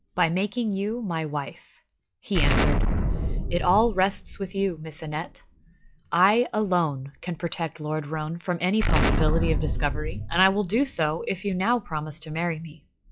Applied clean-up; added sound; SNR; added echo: classical method log-MMSE.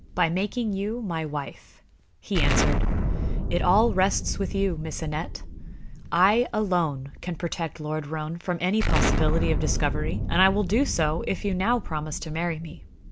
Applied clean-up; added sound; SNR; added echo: none; Explosion; 1 dB; none.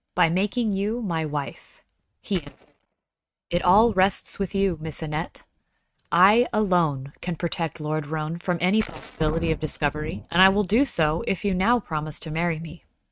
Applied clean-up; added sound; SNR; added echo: neural mask model RNNoise.